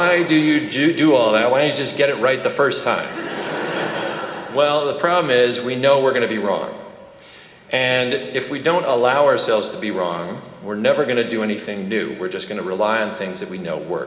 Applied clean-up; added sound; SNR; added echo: none; none; none; reverberation time 0.2 s.